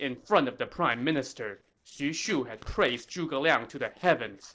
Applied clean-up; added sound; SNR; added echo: neural separator model SepFormer DNS4.